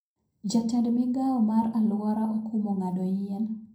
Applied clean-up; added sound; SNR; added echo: none; none; none; reverberation time 0.5 s.